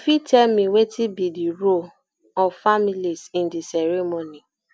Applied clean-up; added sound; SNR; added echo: none; none; none; none.